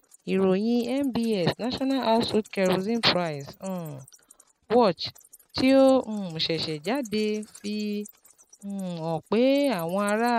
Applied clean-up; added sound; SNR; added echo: neural mask model RNNoise.